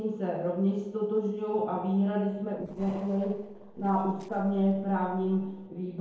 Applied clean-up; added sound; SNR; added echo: neural separator model SepFormer DNS4.